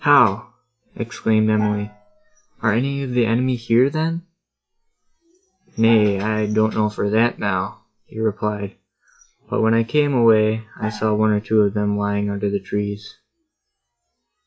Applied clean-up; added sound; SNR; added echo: classical method log-MMSE.